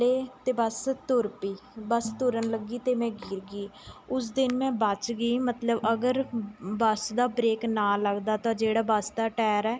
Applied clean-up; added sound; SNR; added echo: none; Organ; 15 dB; none.